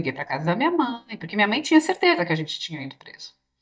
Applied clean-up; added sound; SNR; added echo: neural mask model DeepFilterNet 3.